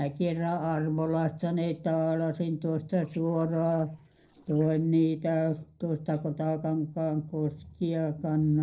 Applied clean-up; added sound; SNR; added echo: neural separator model SepFormer DNS4.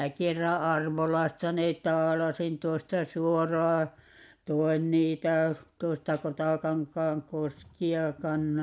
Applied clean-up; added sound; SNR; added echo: none; none; none; none.